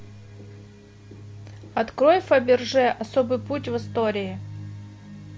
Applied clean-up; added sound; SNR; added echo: none; none; none; none.